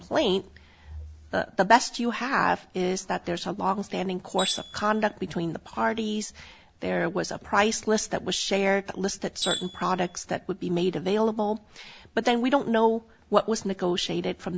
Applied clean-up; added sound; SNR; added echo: none; Tools; 8 dB; none.